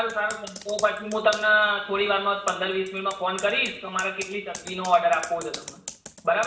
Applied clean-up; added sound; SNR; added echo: none; Computer keyboard; 16 dB; reverberation time 0.7 s.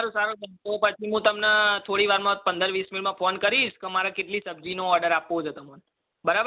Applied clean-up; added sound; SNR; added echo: none; none; none; none.